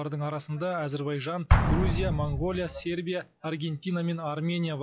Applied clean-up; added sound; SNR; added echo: classical method log-MMSE.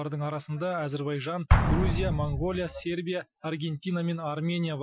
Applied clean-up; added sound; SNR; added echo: classical method Wiener filter.